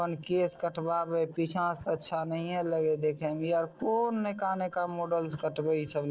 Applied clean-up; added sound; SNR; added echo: neural separator model SepFormer DNS4.